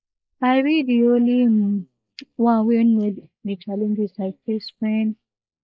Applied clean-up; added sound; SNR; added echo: neural mask model Resemble Enhance denoiser.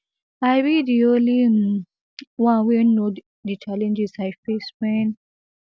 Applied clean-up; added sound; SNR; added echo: none; none; none; none.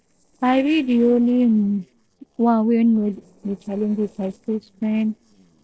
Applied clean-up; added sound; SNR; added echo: neural separator model SepFormer DNS4.